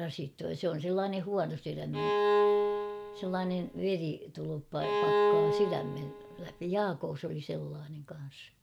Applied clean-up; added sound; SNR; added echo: none; Bowed string instrument; -5 dB; none.